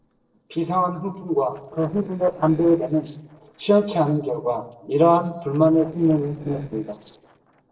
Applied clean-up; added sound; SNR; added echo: neural separator model SepFormer DNS4.